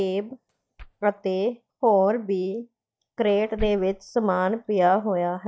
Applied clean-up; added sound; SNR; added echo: neural mask model DeepFilterNet 3.